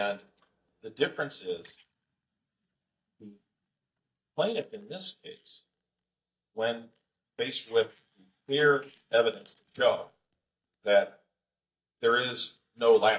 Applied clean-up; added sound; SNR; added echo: neural mask model DeepFilterNet 3.